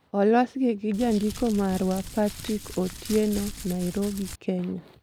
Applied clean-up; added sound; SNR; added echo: none; Crumpling, crinkling; 13 dB; none.